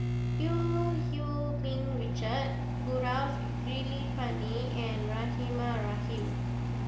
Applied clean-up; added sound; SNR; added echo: none; Microwave oven; -5 dB; none.